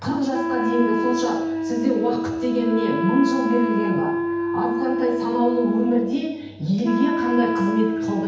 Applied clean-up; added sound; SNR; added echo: none; Wind instrument, woodwind instrument; 2 dB; reverberation time 0.9 s.